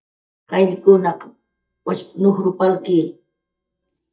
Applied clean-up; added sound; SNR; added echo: neural mask model DeepFilterNet 3.